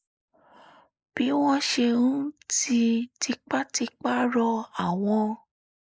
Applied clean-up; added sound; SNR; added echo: neural mask model Resemble Enhance denoiser.